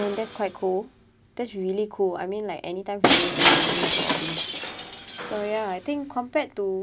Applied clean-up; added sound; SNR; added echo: none; Shatter; -5 dB; none.